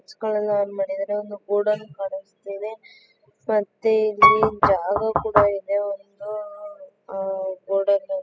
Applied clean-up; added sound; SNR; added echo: classical method spectral subtraction.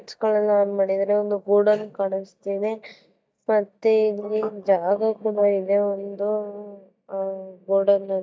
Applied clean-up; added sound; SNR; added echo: neural mask model DeepFilterNet 3.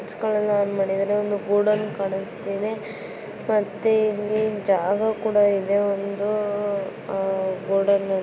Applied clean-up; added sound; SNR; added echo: none; none; none; none.